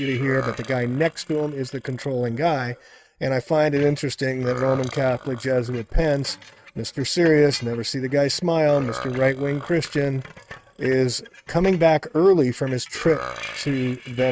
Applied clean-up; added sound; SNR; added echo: neural mask model RNNoise.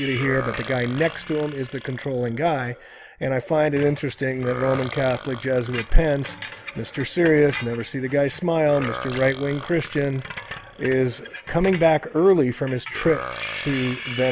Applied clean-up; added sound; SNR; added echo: none; Burping, eructation + Screech; 12 dB; none.